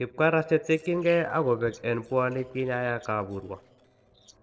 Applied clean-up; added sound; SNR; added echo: neural separator model SepFormer DNS4.